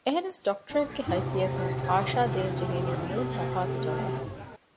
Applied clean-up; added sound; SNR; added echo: none; Race car, auto racing / Engine starting; 0 dB; none.